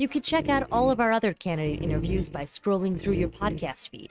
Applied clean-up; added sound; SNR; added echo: neural mask model RNNoise.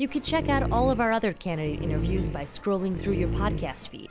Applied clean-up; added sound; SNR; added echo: none; Dog; 2 dB; none.